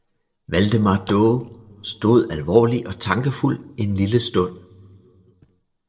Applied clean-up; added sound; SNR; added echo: neural separator model SepFormer DNS4.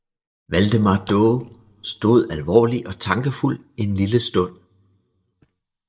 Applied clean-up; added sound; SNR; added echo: neural mask model DeepFilterNet 3.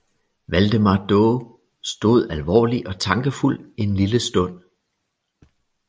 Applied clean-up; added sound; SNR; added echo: none; none; none; none.